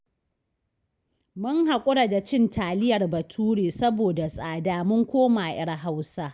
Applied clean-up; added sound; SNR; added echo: none; none; none; none.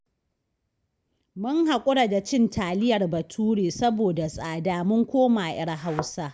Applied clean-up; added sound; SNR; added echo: none; Thump, thud; 13 dB; none.